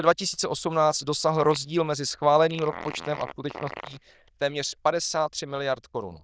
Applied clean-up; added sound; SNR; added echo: neural diffusion model UNIVERSE++.